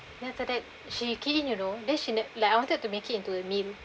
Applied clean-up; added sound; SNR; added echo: none; none; none; none.